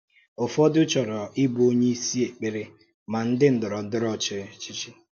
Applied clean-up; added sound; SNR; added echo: none; none; none; none.